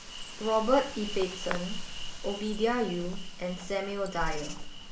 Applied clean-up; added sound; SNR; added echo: none; Insect; 5 dB; none.